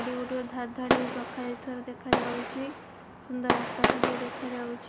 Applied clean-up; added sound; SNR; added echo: none; Fireworks; -4 dB; none.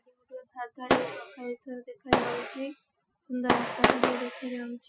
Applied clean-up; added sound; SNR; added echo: classical method Wiener filter.